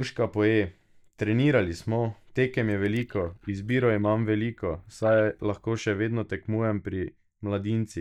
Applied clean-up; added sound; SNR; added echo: neural mask model DeepFilterNet 3.